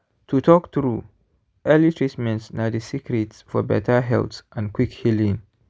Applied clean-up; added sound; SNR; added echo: none; none; none; none.